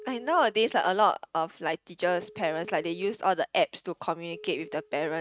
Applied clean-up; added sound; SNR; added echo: neural mask model RNNoise.